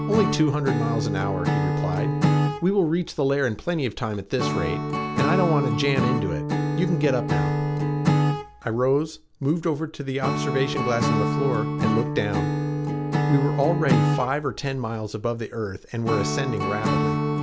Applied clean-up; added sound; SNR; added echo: none; Acoustic guitar / Strum; -1 dB; none.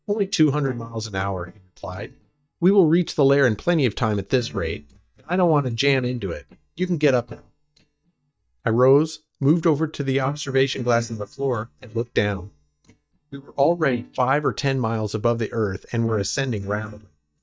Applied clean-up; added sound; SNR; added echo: neural mask model DeepFilterNet 3.